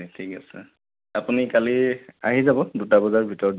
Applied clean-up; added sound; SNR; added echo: none; none; none; none.